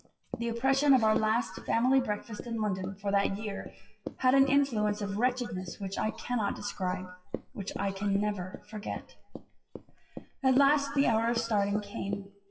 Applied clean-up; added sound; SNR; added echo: classical method WPE with log-MMSE.